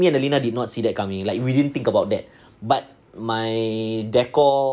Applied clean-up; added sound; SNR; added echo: none; none; none; none.